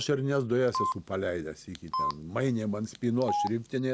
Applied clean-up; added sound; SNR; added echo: none; Telephone; 5 dB; none.